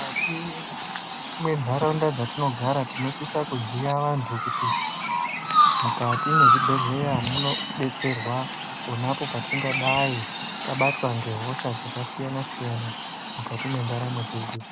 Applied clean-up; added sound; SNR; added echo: none; Chirp, tweet; -1 dB; none.